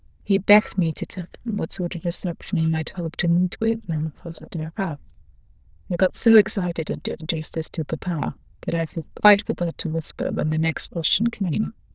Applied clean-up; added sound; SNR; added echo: neural diffusion model UNIVERSE++.